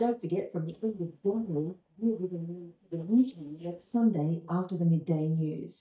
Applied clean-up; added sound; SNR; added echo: neural mask model DeepFilterNet 3.